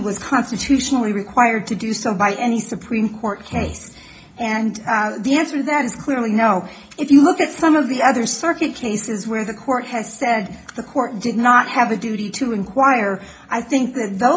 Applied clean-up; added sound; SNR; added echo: none; none; none; reverberation time 0.4 s.